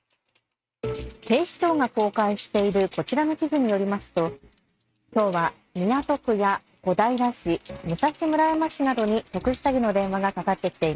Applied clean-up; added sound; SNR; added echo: neural mask model RNNoise.